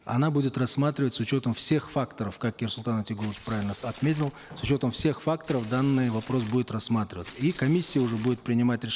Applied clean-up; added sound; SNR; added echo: none; Tearing; 18 dB; none.